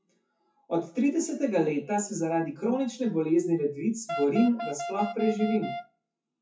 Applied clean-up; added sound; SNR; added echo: classical method WPE with log-MMSE.